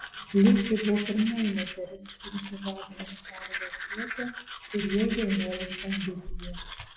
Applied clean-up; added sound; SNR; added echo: none; Domestic sounds, home sounds; 10 dB; none.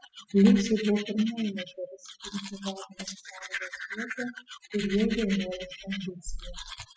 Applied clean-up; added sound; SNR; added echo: classical method spectral subtraction.